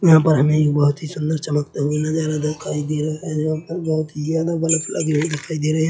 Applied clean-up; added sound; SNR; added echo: classical method log-MMSE.